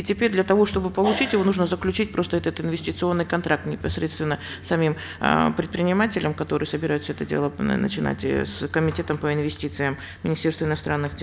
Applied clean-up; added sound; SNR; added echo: none; none; none; none.